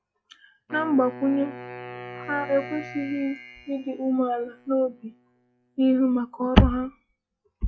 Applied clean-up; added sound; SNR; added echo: classical method log-MMSE.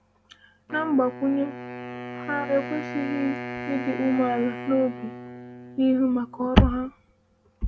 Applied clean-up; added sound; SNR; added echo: none; Wind instrument, woodwind instrument; 11 dB; none.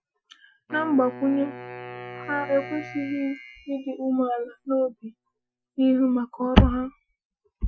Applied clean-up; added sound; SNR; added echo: classical method Wiener filter.